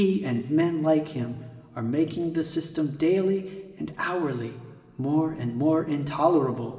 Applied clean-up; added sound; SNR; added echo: none; none; none; reverberation time 2.1 s.